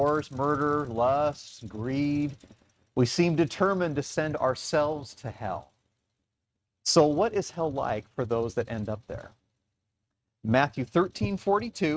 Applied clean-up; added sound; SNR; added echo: neural mask model RNNoise.